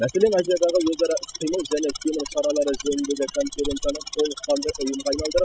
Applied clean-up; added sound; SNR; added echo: classical method spectral subtraction.